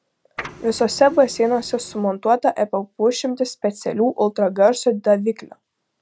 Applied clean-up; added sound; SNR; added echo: none; Printer; 18 dB; none.